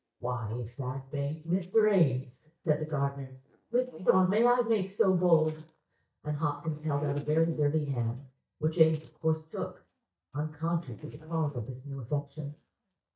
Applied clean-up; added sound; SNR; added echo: neural mask model DeepFilterNet 3.